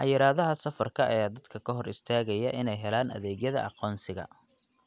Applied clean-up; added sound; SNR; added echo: none; none; none; none.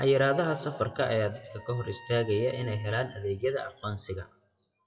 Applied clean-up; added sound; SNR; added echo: classical method WPE with log-MMSE.